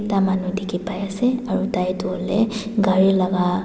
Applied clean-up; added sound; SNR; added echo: none; none; none; none.